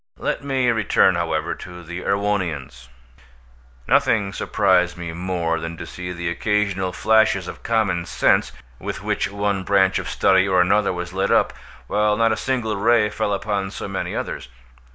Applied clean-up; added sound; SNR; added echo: none; none; none; none.